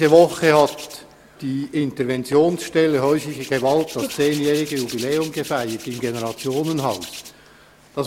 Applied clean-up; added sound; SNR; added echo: none; Hands; 17 dB; none.